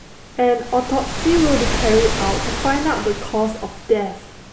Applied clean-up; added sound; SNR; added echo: none; Waves, surf; 5 dB; none.